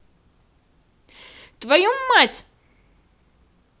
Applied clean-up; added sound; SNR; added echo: none; none; none; none.